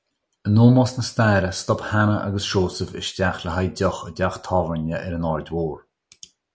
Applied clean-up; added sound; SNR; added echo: none; none; none; none.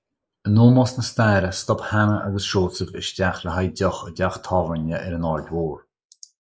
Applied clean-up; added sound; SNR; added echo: neural mask model Resemble Enhance denoiser.